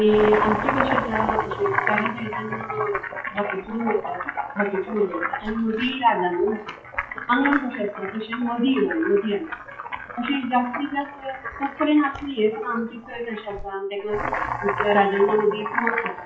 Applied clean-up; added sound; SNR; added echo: classical method WPE with log-MMSE.